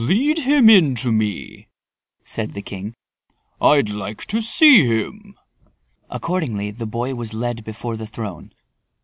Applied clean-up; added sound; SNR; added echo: none; none; none; none.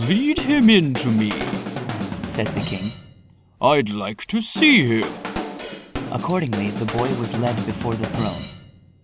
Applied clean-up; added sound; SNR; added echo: none; Drum / Drum kit; 8 dB; none.